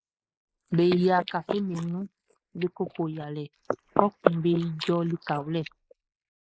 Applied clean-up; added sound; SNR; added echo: neural mask model Resemble Enhance denoiser.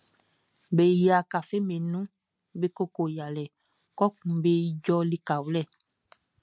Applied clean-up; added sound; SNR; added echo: none; none; none; none.